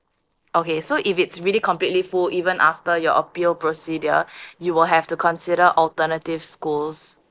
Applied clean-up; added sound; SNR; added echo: neural separator model SepFormer DNS4.